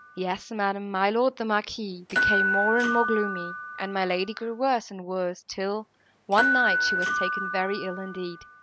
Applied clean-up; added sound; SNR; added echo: none; Door / Bell; 2 dB; none.